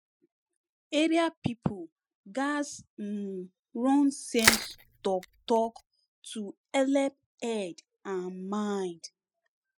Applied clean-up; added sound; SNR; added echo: classical method spectral subtraction.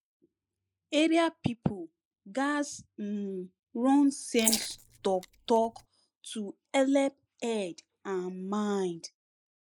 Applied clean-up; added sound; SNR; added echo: neural mask model Resemble Enhance denoiser.